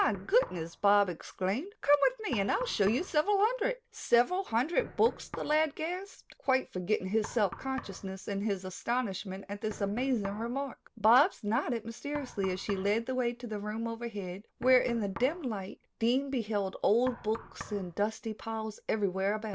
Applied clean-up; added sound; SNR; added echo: none; Knock; 19 dB; none.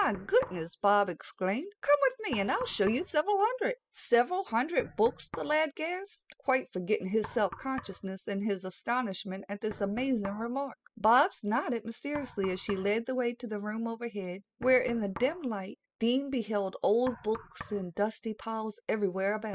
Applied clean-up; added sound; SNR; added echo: classical method spectral subtraction.